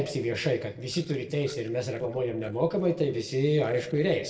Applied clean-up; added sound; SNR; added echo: neural separator model SepFormer DNS4.